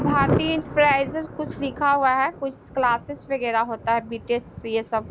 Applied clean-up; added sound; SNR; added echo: none; Thunder; 8 dB; none.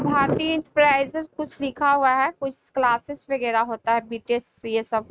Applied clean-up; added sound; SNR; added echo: neural mask model RNNoise.